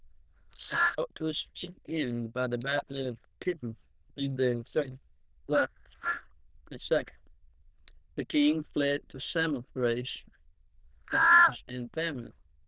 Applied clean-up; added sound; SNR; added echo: neural diffusion model UNIVERSE++.